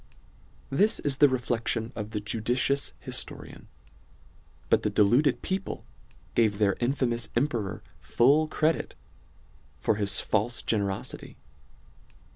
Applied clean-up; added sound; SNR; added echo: none; Tick; 19 dB; none.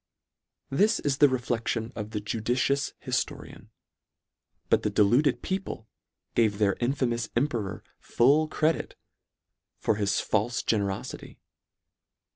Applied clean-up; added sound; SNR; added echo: none; none; none; none.